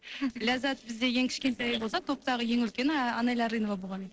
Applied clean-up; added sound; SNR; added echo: neural separator model SepFormer DNS4.